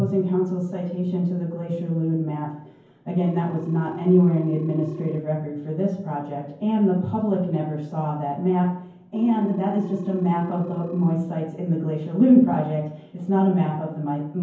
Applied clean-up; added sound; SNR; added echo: none; Telephone; 19 dB; reverberation time 0.9 s.